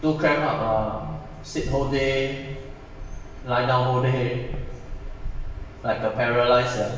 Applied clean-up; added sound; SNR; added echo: none; Tap / Bass drum; 19 dB; reverberation time 1.2 s.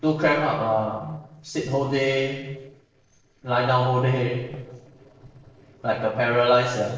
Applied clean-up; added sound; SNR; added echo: neural separator model SepFormer DNS4.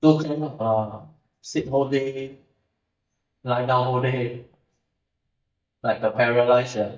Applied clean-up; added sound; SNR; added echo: neural mask model DeepFilterNet 3.